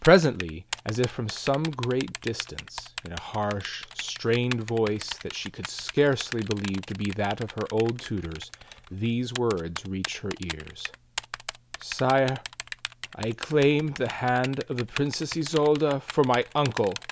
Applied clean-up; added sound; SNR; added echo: none; Typing; 13 dB; none.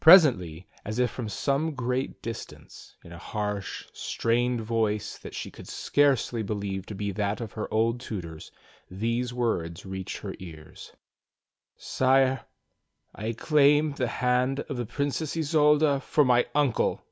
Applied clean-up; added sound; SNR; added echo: none; none; none; none.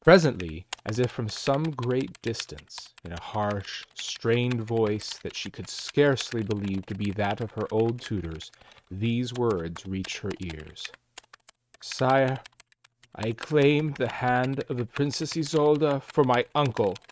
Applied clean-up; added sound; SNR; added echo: neural mask model RNNoise.